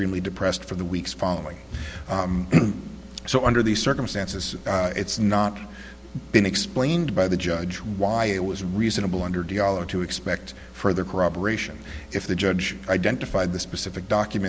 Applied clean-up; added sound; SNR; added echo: none; none; none; none.